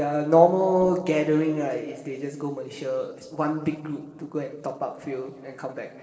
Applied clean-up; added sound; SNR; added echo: neural separator model SepFormer DNS4.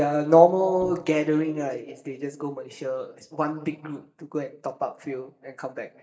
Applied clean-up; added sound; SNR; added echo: neural mask model DeepFilterNet 3.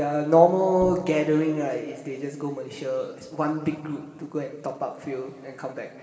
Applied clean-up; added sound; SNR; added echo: none; Bowed string instrument; 16 dB; reverberation time 2.1 s.